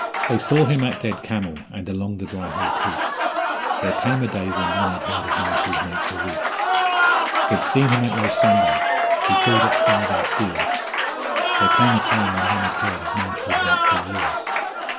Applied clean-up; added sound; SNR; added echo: none; Applause; -4 dB; reverberation time 0.3 s.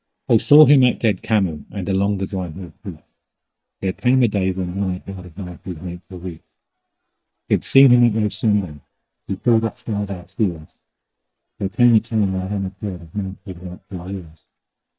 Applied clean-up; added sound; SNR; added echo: neural mask model DeepFilterNet 3.